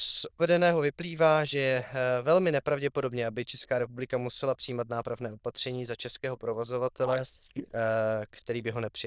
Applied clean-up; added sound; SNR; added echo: neural diffusion model UNIVERSE++.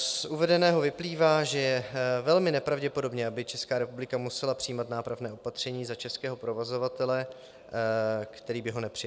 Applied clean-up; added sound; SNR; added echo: none; none; none; none.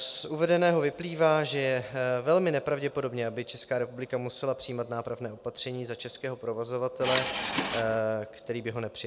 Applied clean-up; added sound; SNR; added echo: none; Subway, metro, underground / Engine; 1 dB; none.